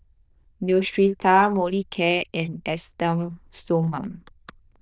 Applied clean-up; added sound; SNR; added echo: neural diffusion model UNIVERSE++.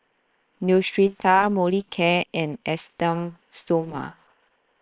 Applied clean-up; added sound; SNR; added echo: neural separator model SepFormer WHAM!.